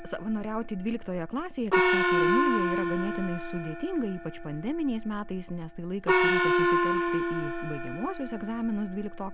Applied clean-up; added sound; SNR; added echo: none; Gong; -4 dB; none.